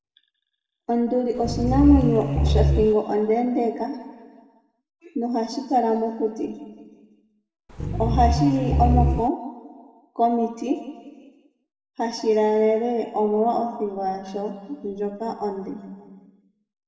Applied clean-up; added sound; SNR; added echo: none; Growling; -3 dB; reverberation time 1.5 s.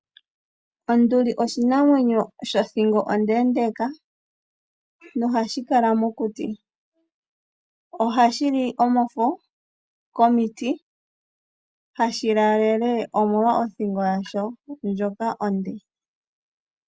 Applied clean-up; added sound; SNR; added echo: none; none; none; none.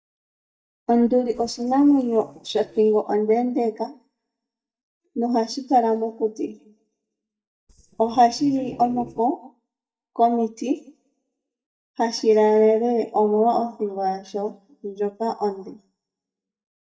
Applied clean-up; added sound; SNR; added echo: neural mask model DeepFilterNet 3.